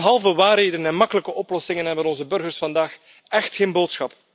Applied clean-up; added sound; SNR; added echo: none; none; none; none.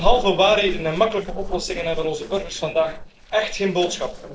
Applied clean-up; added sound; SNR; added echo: neural separator model SepFormer DNS4.